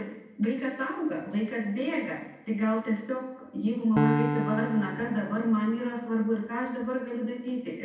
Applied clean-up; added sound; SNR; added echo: none; Piano; 3 dB; reverberation time 0.9 s.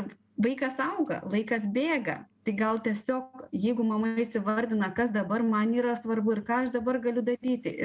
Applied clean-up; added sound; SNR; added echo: none; none; none; none.